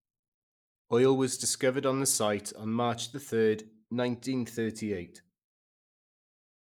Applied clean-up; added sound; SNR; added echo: neural mask model Resemble Enhance denoiser.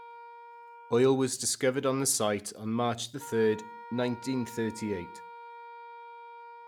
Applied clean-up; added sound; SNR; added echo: none; Wind instrument, woodwind instrument; 17 dB; none.